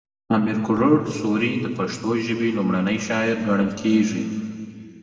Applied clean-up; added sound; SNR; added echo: neural separator model SepFormer DNS4.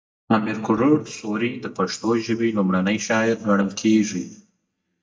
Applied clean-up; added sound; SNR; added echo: neural mask model DeepFilterNet 3.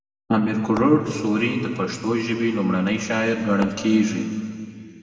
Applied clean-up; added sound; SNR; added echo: none; Tap / Hammer; 13 dB; reverberation time 2.4 s.